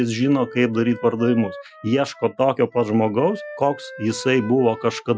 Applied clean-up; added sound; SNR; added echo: classical method Wiener filter.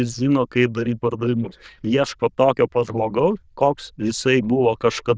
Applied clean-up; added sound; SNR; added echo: neural diffusion model UNIVERSE++.